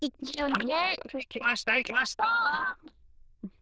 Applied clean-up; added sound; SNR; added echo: neural diffusion model UNIVERSE++.